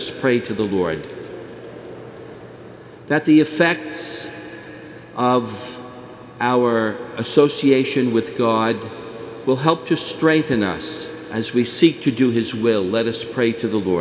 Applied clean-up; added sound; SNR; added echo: none; none; none; none.